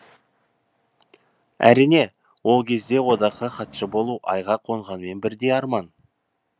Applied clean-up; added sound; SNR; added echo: none; Fireworks; 19 dB; none.